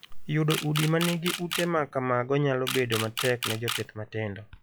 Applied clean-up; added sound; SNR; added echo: classical method log-MMSE.